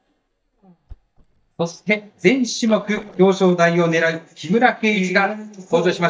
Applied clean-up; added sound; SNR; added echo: neural mask model DeepFilterNet 3.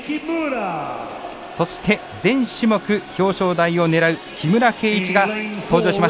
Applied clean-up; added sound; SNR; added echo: none; none; none; none.